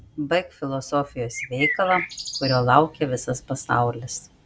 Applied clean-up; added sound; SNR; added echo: none; Bird; 5 dB; none.